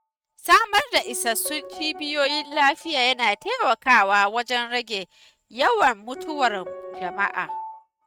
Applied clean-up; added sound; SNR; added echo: neural mask model RNNoise.